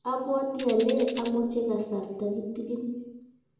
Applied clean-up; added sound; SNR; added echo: none; Tambourine; 10 dB; reverberation time 0.9 s.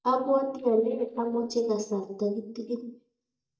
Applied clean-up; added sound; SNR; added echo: neural mask model DeepFilterNet 3.